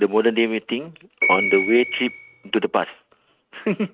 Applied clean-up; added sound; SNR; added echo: neural mask model RNNoise.